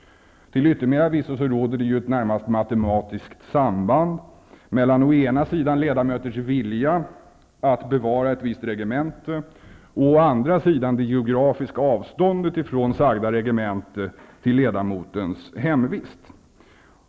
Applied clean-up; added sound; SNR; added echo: none; none; none; none.